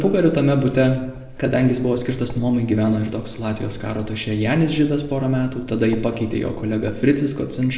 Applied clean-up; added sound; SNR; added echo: none; Writing; 16 dB; reverberation time 0.7 s.